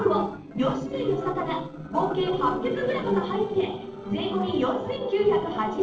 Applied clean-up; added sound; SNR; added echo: neural separator model SepFormer DNS4.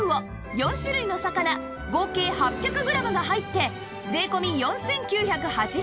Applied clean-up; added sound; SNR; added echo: none; none; none; none.